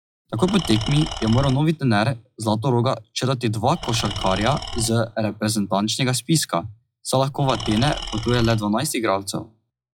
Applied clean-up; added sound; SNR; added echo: classical method log-MMSE.